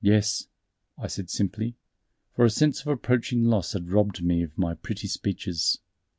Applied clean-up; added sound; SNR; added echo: none; none; none; none.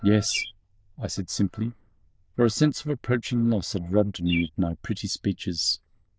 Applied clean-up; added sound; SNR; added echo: neural diffusion model UNIVERSE++.